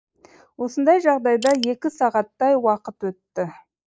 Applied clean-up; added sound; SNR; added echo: neural mask model Resemble Enhance denoiser.